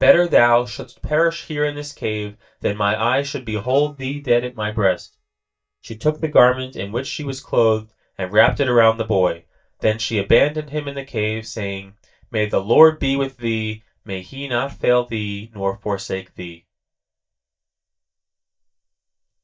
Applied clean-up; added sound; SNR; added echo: neural mask model DeepFilterNet 3.